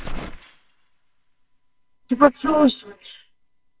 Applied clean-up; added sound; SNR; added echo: neural separator model SepFormer WHAMR!.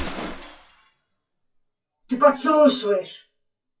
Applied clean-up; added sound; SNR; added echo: classical method WPE with log-MMSE.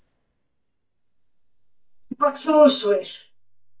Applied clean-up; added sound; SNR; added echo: neural mask model DeepFilterNet 3.